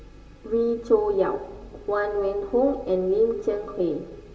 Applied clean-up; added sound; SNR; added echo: none; none; none; reverberation time 2.8 s.